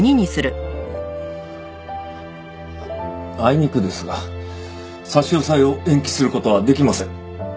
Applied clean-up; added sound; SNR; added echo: none; none; none; none.